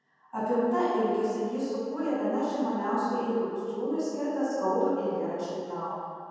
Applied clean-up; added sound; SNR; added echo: none; none; none; reverberation time 2.1 s.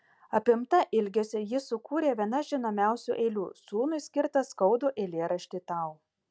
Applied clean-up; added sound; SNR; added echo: none; none; none; none.